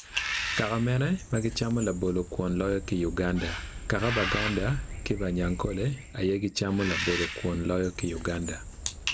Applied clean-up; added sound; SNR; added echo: none; Bird; 7 dB; none.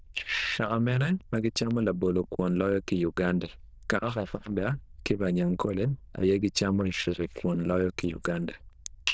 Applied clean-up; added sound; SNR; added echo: neural diffusion model UNIVERSE++.